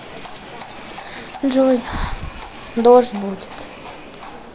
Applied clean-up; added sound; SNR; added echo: none; Livestock, farm animals, working animals; 15 dB; none.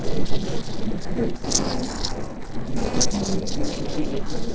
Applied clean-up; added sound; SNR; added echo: neural separator model SepFormer DNS4.